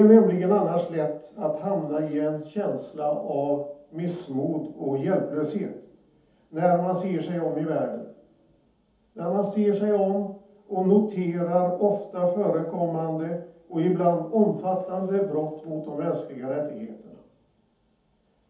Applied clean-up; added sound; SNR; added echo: none; none; none; reverberation time 0.6 s.